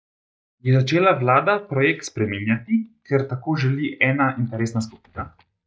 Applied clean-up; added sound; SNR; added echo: neural mask model DeepFilterNet 3.